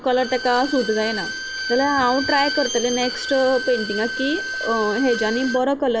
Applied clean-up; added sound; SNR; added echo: none; Bowed string instrument; 7 dB; none.